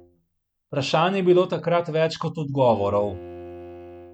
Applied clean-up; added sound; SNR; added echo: none; Bowed string instrument; 20 dB; none.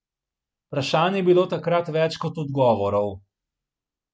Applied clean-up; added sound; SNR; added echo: none; none; none; none.